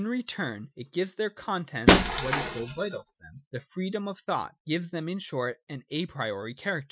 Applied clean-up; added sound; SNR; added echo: classical method Wiener filter.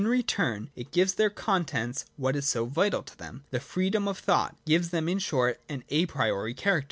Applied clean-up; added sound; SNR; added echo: none; none; none; none.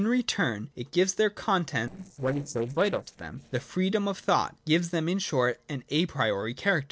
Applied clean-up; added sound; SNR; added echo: neural separator model SepFormer DNS4.